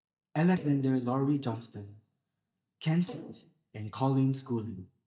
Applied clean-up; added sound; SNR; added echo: neural mask model DeepFilterNet 3.